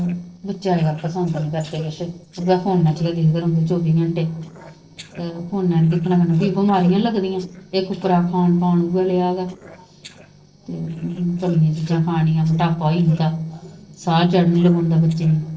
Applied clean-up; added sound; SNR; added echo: neural separator model SepFormer DNS4.